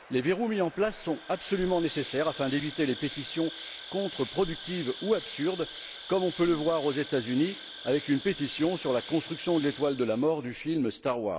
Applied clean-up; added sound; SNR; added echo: none; Insect; 14 dB; none.